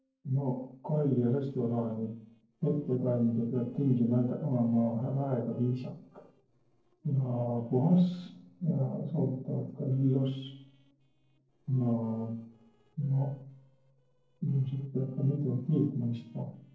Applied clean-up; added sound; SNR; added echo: neural separator model SepFormer DNS4.